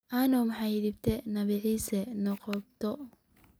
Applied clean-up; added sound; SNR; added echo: none; none; none; none.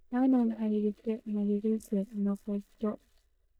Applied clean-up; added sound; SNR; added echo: neural mask model DeepFilterNet 3.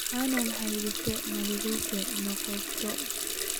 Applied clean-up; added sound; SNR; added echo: none; Water tap, faucet; -1 dB; none.